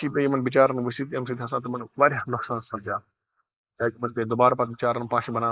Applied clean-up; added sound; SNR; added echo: neural mask model Resemble Enhance denoiser.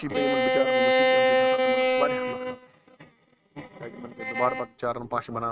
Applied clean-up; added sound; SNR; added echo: neural mask model RNNoise.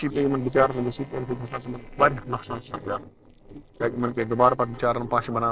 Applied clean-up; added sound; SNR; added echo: neural separator model SepFormer DNS4.